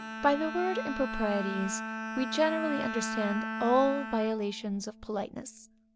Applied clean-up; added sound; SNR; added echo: none; Bowed string instrument; 6 dB; none.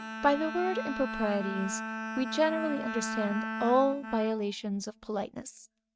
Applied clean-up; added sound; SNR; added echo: neural mask model RNNoise.